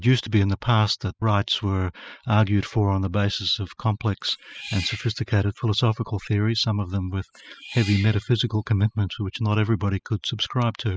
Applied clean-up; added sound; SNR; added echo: classical method spectral subtraction.